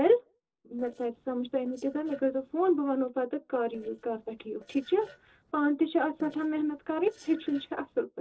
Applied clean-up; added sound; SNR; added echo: neural separator model SepFormer DNS4.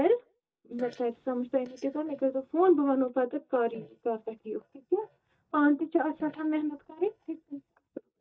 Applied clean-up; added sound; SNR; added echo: neural mask model DeepFilterNet 3.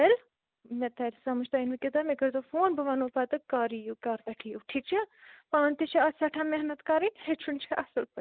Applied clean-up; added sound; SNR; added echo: none; none; none; none.